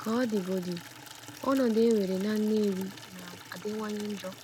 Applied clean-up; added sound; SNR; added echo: none; Water tap, faucet / Liquid; 16 dB; none.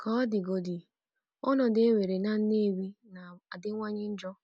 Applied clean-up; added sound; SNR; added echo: none; none; none; none.